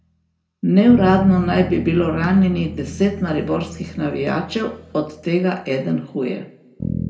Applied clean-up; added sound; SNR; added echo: none; Bass guitar; 11 dB; reverberation time 0.8 s.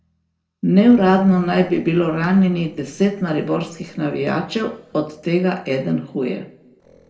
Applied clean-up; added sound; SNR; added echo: neural separator model SepFormer DNS4.